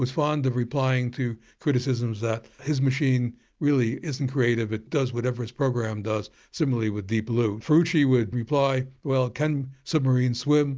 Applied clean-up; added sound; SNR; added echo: none; none; none; none.